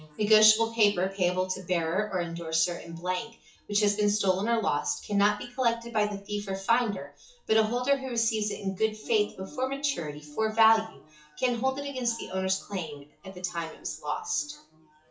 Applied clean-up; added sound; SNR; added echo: classical method WPE with log-MMSE.